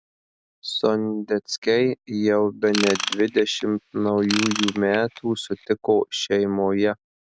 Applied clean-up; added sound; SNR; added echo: none; Ratchet, pawl / Tools; 8 dB; none.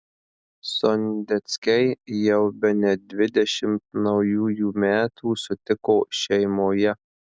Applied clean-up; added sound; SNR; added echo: none; none; none; none.